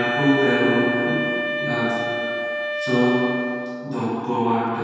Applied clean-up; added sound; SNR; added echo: none; Wind instrument, woodwind instrument; 4 dB; reverberation time 2.1 s.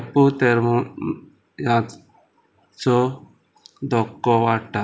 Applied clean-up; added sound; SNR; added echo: none; none; none; none.